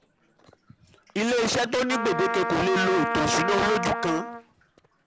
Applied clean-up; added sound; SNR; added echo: none; Trumpet; 5 dB; none.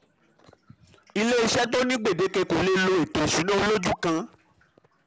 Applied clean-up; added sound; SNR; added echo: none; none; none; none.